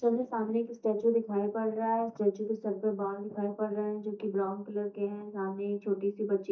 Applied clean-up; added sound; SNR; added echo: neural mask model DeepFilterNet 3.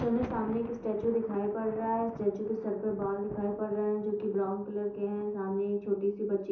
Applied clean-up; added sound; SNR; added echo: none; Thunder; 14 dB; reverberation time 0.6 s.